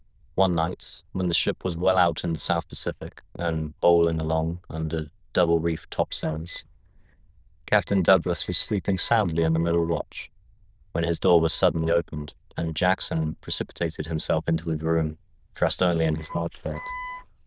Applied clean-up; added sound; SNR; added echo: neural diffusion model UNIVERSE++.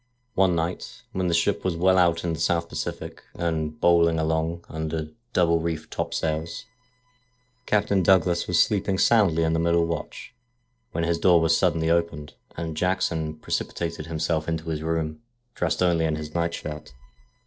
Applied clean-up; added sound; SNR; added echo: neural separator model SepFormer DNS4.